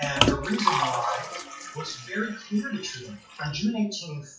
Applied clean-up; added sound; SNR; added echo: classical method WPE with log-MMSE.